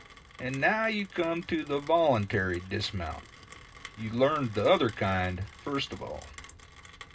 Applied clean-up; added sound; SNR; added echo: none; Rain; 20 dB; reverberation time 0.2 s.